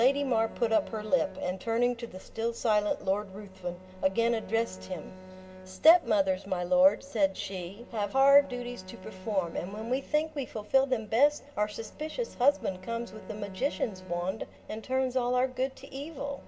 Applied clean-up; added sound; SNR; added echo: none; Bowed string instrument; 20 dB; reverberation time 0.4 s.